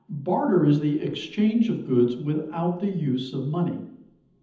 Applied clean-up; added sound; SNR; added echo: none; none; none; reverberation time 0.8 s.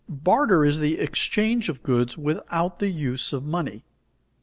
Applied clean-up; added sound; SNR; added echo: none; none; none; none.